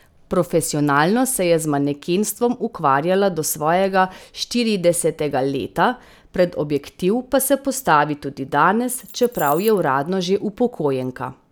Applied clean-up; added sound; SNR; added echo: none; Keys jangling; 17 dB; none.